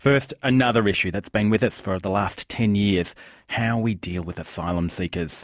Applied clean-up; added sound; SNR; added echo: none; none; none; none.